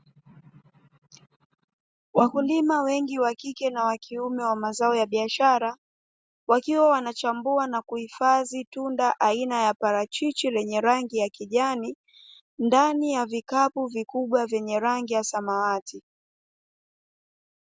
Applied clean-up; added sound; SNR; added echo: none; none; none; none.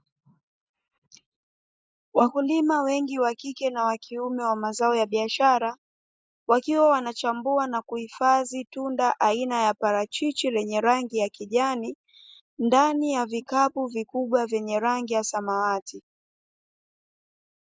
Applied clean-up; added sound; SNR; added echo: neural mask model Resemble Enhance denoiser.